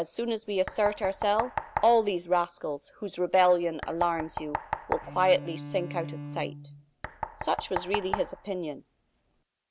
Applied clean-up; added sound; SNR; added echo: none; Bowed string instrument + Knock; 9 dB; none.